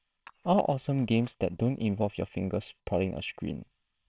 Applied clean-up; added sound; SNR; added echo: neural separator model SepFormer WHAMR!.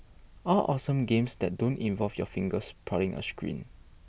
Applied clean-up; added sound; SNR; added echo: none; none; none; none.